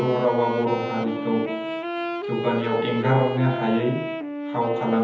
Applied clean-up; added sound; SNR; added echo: none; Wind instrument, woodwind instrument; 6 dB; reverberation time 1.3 s.